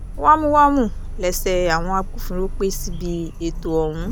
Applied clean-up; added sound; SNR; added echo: none; Sliding door; 7 dB; none.